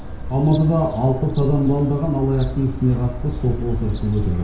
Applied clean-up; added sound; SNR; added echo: none; Gull, seagull / Fowl; 7 dB; reverberation time 0.6 s.